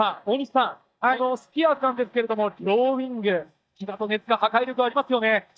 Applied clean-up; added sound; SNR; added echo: neural mask model DeepFilterNet 3.